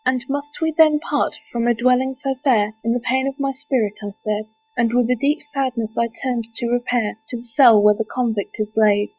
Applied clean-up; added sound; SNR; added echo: classical method log-MMSE.